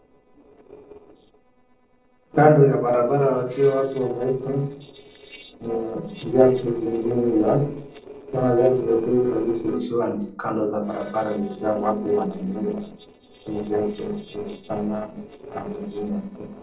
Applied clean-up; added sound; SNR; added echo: neural separator model SepFormer DNS4.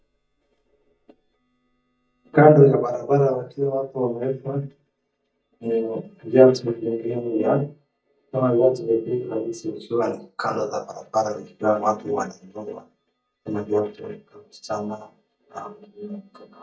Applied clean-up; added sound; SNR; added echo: neural mask model DeepFilterNet 3.